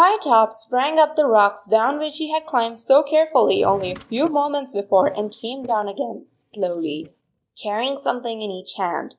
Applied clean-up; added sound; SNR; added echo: neural mask model DeepFilterNet 3.